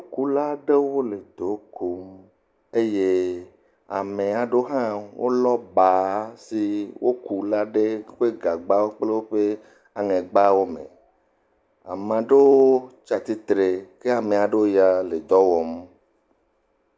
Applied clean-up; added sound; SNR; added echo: none; none; none; none.